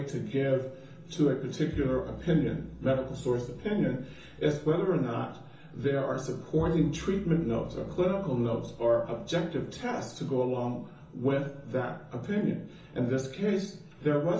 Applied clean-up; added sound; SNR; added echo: none; Bowed string instrument; 16 dB; reverberation time 0.7 s.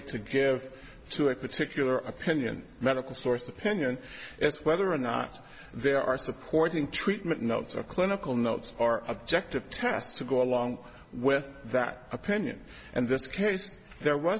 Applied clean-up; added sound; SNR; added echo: none; none; none; none.